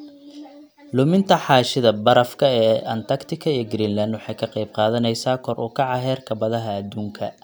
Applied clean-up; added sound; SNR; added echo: none; none; none; none.